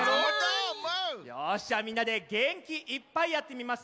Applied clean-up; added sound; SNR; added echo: none; none; none; none.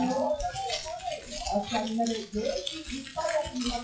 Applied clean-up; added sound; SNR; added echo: classical method WPE with log-MMSE.